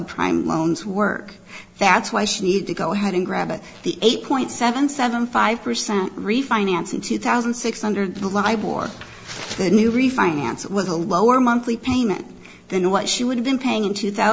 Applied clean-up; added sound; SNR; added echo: none; none; none; none.